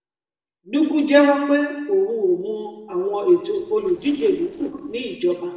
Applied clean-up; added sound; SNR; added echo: neural separator model SepFormer DNS4.